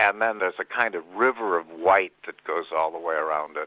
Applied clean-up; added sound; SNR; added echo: none; none; none; none.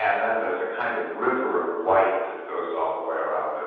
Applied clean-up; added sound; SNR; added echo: none; none; none; reverberation time 1.2 s.